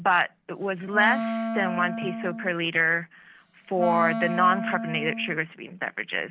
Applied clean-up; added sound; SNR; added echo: none; Wind instrument, woodwind instrument; 5 dB; none.